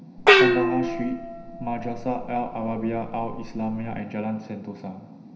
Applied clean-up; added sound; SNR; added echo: none; Gong; -5 dB; reverberation time 0.9 s.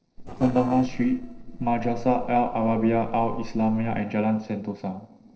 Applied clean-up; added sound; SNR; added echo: neural separator model SepFormer DNS4.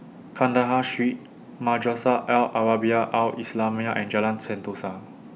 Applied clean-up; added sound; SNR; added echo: none; none; none; none.